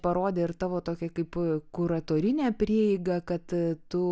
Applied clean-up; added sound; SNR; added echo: none; none; none; none.